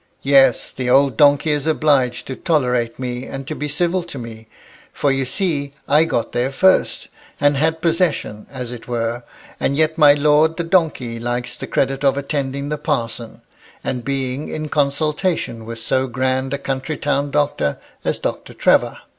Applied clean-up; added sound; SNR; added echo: none; none; none; none.